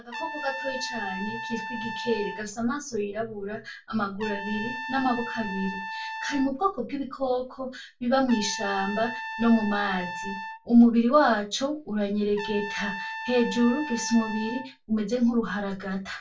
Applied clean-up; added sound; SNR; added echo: none; Trumpet; 10 dB; reverberation time 0.2 s.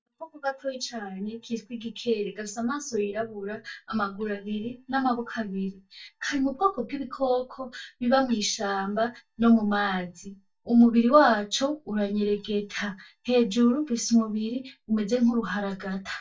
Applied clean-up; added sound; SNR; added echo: neural mask model DeepFilterNet 3.